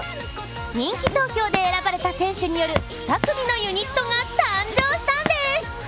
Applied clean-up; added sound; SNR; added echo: none; Walk, footsteps; 5 dB; none.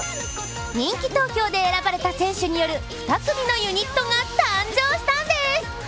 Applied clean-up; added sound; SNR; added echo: none; none; none; none.